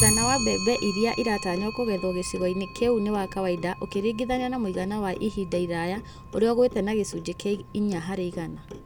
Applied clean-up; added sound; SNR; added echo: none; Clock; 7 dB; none.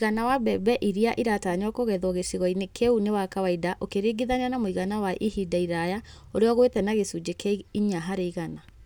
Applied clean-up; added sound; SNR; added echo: none; none; none; none.